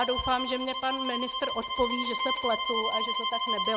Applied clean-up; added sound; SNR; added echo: none; Bowed string instrument; 0 dB; none.